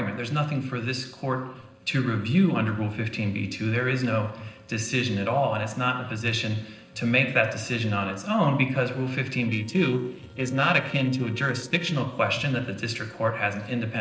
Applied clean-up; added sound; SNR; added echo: neural separator model SepFormer DNS4.